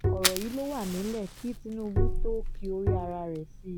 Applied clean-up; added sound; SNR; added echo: none; Fire + Bowed string instrument; -4 dB; none.